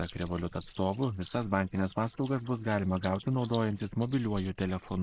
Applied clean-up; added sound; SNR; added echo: neural mask model Resemble Enhance denoiser.